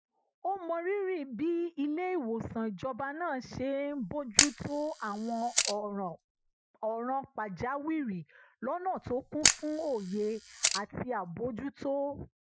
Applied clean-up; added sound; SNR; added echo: classical method Wiener filter.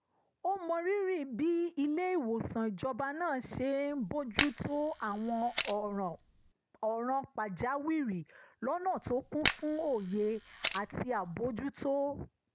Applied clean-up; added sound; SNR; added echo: none; Camera; -1 dB; none.